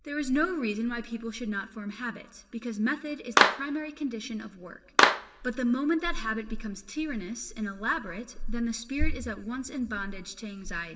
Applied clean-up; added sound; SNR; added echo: none; Clapping; -5 dB; reverberation time 2.1 s.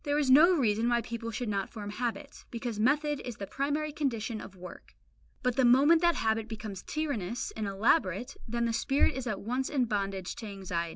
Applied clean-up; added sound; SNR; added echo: none; none; none; none.